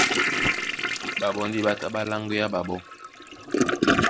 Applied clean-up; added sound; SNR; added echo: none; Toilet flush / Gurgling; -3 dB; none.